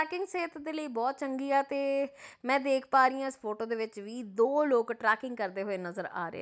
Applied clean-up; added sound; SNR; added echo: none; none; none; none.